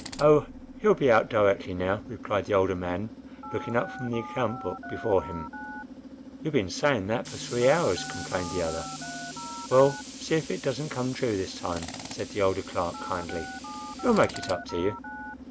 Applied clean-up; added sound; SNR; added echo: none; Telephone + Tools; 12 dB; none.